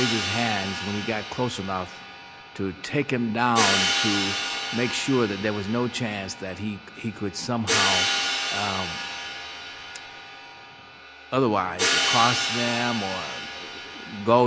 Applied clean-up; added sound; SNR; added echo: none; Hi-hat; 2 dB; none.